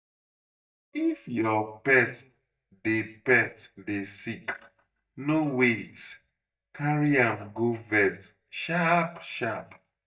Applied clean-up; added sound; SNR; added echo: neural mask model DeepFilterNet 3.